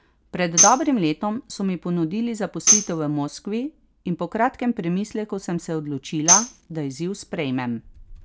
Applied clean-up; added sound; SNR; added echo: none; Tambourine; -1 dB; none.